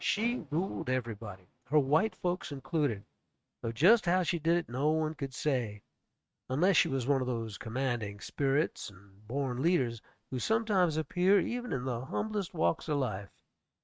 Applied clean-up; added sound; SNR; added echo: neural mask model RNNoise.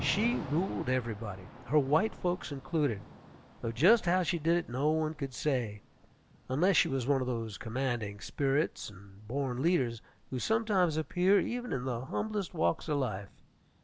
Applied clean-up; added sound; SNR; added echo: none; Thunder / Rain; 18 dB; none.